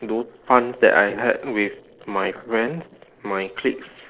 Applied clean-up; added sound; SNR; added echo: neural separator model SepFormer DNS4.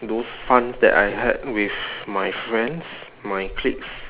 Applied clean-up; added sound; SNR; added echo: none; Meow / Purr; 16 dB; none.